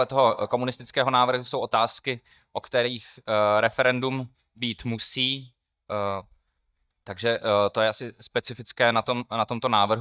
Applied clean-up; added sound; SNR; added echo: neural mask model DeepFilterNet 3.